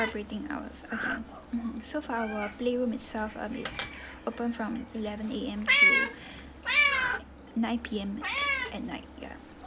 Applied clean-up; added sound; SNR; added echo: none; Meow + Breathing; -3 dB; none.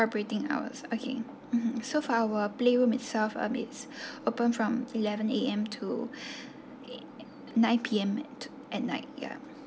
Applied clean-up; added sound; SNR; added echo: none; none; none; none.